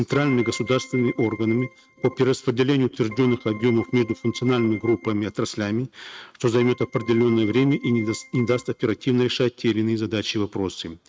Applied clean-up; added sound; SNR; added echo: neural mask model RNNoise.